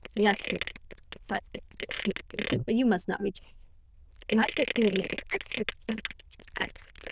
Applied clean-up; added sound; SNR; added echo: neural diffusion model UNIVERSE++.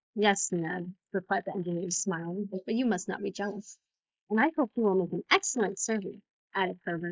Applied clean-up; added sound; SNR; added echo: neural mask model Resemble Enhance denoiser.